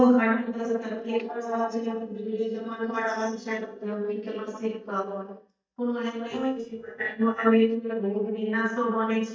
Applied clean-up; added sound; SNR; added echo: neural mask model DeepFilterNet 3.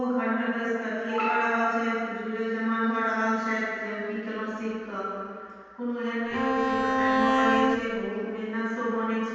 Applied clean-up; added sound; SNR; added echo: none; Bowed string instrument; -3 dB; reverberation time 2.1 s.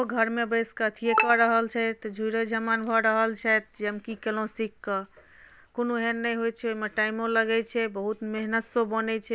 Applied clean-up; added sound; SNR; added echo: none; none; none; none.